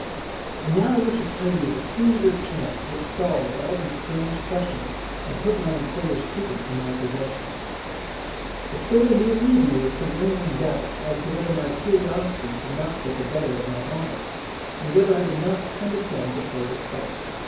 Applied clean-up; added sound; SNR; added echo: none; Water; 7 dB; reverberation time 0.9 s.